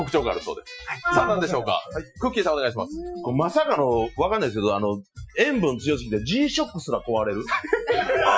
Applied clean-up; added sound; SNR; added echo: classical method Wiener filter.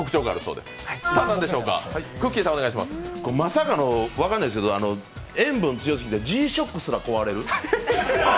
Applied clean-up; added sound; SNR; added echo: none; Wind instrument, woodwind instrument; 6 dB; none.